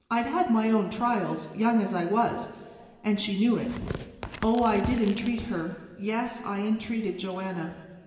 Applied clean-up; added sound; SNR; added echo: none; Tearing; 11 dB; reverberation time 2.0 s.